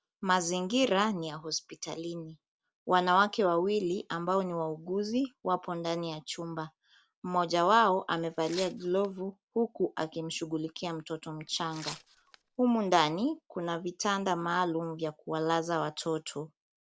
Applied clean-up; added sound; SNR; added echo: none; Tearing; 16 dB; none.